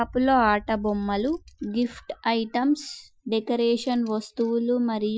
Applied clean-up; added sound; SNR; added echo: classical method Wiener filter.